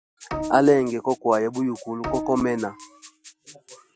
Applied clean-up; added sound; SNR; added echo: none; Rattle (instrument) + Bowed string instrument; 12 dB; none.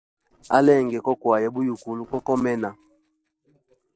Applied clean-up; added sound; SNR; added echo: neural separator model SepFormer DNS4.